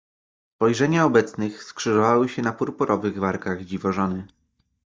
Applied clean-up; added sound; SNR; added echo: neural mask model DeepFilterNet 3.